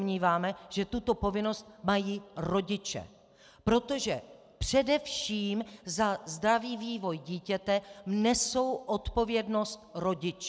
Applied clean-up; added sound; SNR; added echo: none; none; none; none.